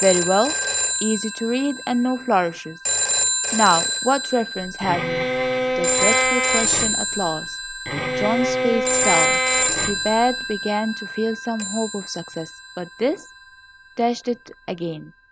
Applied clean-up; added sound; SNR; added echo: none; Bowed string instrument + Telephone; -1 dB; none.